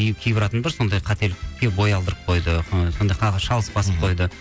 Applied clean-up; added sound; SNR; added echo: none; none; none; none.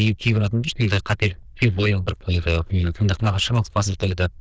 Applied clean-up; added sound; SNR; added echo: neural diffusion model UNIVERSE++.